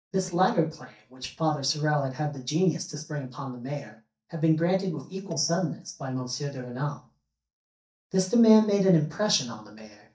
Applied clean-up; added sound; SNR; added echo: neural mask model DeepFilterNet 3.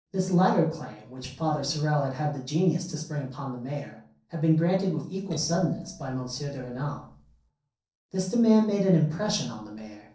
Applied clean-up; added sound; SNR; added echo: neural separator model SepFormer DNS4.